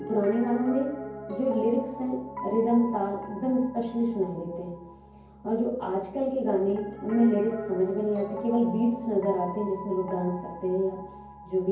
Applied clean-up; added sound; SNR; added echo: none; Piano; 12 dB; reverberation time 0.9 s.